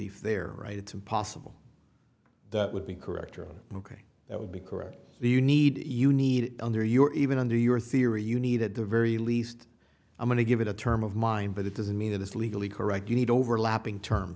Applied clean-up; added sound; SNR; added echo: none; none; none; none.